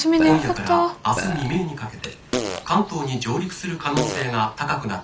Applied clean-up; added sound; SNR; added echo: none; Fart + Burping, eructation; 9 dB; none.